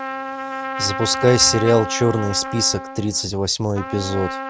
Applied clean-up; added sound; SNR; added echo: none; Trumpet; 8 dB; none.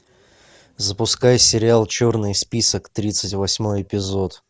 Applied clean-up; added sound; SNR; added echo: none; none; none; none.